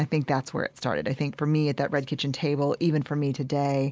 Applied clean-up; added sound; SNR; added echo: neural mask model Resemble Enhance denoiser.